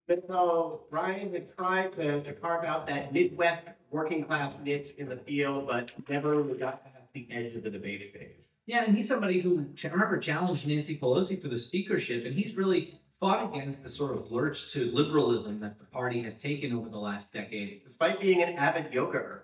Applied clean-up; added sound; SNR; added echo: neural mask model DeepFilterNet 3.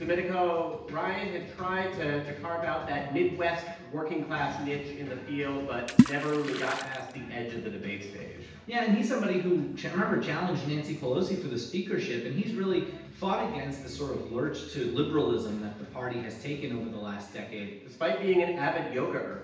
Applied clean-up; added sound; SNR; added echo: none; Water / Splash, splatter; -2 dB; reverberation time 0.9 s.